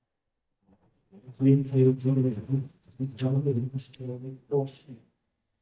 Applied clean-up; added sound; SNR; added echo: neural mask model DeepFilterNet 3.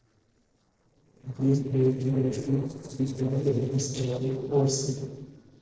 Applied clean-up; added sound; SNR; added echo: neural separator model SepFormer DNS4.